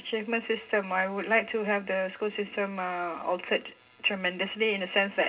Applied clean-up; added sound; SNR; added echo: none; none; none; reverberation time 0.2 s.